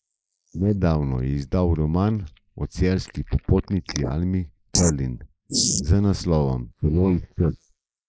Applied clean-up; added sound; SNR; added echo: neural mask model Resemble Enhance denoiser.